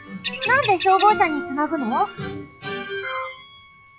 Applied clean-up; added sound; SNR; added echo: classical method log-MMSE.